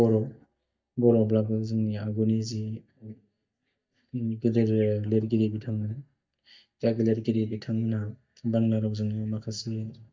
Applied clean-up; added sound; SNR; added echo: neural mask model DeepFilterNet 3.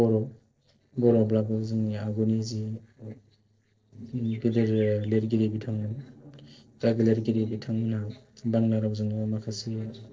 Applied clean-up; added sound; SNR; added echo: neural separator model SepFormer DNS4.